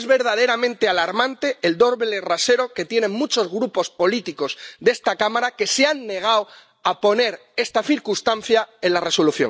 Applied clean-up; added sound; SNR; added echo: none; none; none; none.